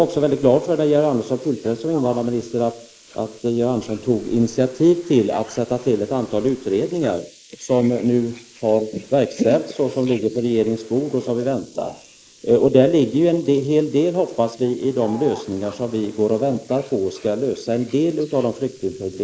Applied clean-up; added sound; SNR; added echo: neural mask model Resemble Enhance denoiser.